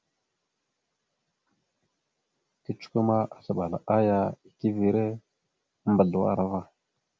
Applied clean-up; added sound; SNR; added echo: none; none; none; none.